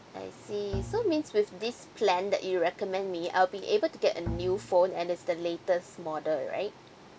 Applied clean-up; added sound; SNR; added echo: none; Bowed string instrument; 11 dB; none.